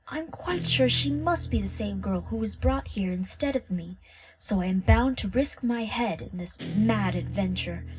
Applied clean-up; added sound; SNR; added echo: none; Guitar; 10 dB; reverberation time 0.4 s.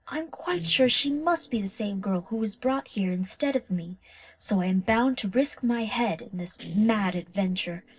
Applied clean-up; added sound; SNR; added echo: neural separator model SepFormer DNS4.